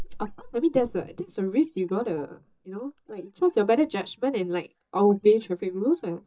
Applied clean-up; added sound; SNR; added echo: neural mask model DeepFilterNet 3.